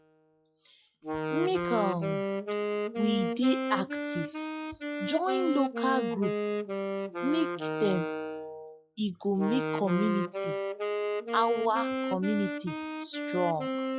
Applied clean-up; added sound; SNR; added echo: classical method log-MMSE.